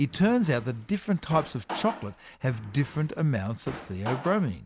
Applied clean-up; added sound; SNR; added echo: none; Drawer open or close; 14 dB; none.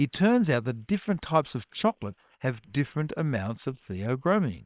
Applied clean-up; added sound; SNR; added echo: neural separator model SepFormer WHAM!.